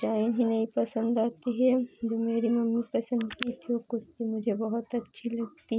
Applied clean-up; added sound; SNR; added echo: none; none; none; none.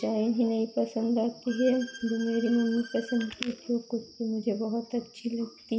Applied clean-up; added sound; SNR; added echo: none; Bowed string instrument; 16 dB; reverberation time 0.6 s.